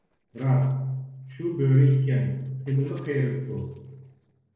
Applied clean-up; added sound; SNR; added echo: neural separator model SepFormer DNS4.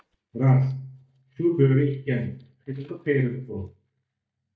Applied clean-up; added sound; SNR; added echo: neural mask model DeepFilterNet 3.